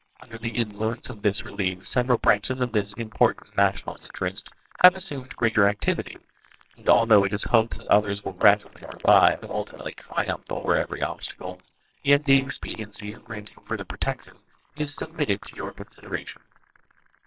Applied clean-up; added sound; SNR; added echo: neural separator model SepFormer WHAMR!.